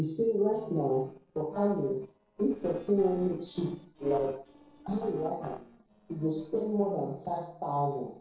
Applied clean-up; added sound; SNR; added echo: neural separator model SepFormer DNS4.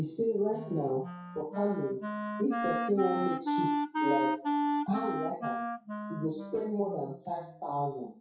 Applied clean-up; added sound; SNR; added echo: classical method WPE with log-MMSE.